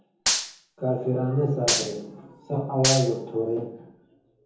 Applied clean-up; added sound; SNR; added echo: none; Gunshot, gunfire; 2 dB; reverberation time 0.7 s.